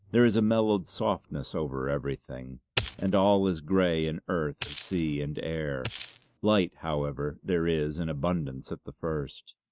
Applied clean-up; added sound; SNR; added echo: neural mask model RNNoise.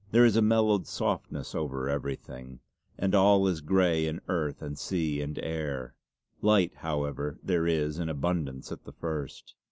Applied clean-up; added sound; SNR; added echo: none; none; none; none.